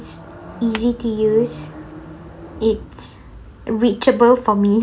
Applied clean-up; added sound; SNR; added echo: none; none; none; none.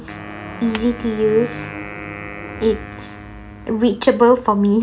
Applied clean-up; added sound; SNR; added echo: none; Wind instrument, woodwind instrument; 15 dB; none.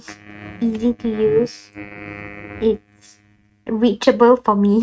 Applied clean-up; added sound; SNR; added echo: neural mask model RNNoise.